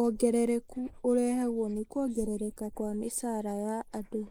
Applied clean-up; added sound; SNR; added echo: neural mask model Resemble Enhance denoiser.